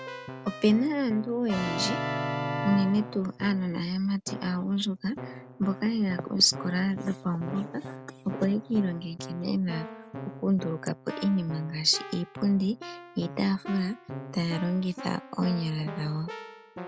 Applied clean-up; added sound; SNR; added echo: none; Keyboard (musical); 10 dB; none.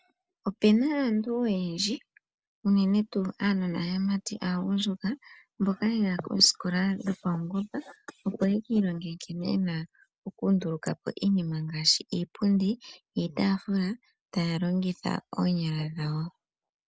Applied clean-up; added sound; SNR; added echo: none; none; none; none.